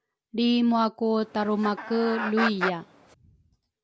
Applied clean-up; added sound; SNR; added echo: none; Chicken, rooster; 6 dB; none.